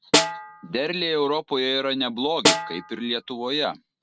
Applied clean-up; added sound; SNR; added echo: none; Snare drum; 0 dB; none.